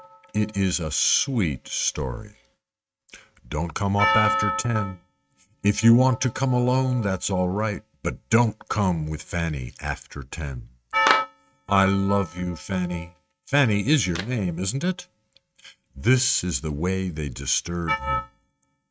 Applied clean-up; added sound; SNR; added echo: neural mask model RNNoise.